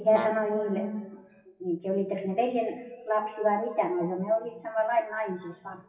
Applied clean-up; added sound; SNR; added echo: classical method WPE with log-MMSE.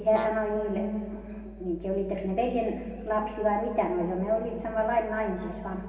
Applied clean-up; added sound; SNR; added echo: none; Brass instrument; 14 dB; reverberation time 1.9 s.